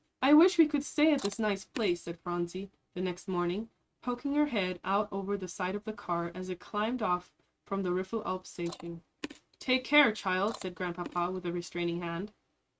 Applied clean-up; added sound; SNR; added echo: neural mask model RNNoise.